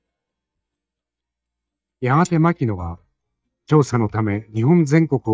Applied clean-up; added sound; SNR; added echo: neural mask model DeepFilterNet 3.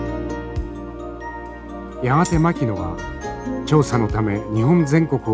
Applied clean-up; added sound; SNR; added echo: none; Tambourine; 17 dB; none.